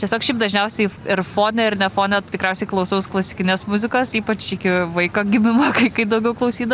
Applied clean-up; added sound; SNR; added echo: none; none; none; none.